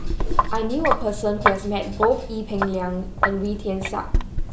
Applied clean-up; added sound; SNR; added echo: none; Sink (filling or washing); -1 dB; none.